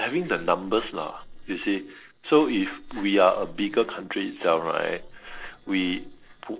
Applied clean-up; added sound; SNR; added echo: neural separator model SepFormer DNS4.